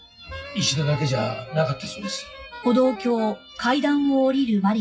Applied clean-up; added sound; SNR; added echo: classical method WPE with log-MMSE.